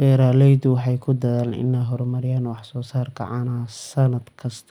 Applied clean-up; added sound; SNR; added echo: none; none; none; none.